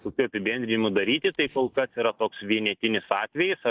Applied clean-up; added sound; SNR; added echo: neural mask model DeepFilterNet 3.